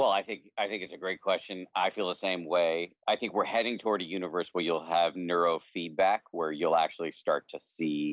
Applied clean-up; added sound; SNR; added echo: none; none; none; none.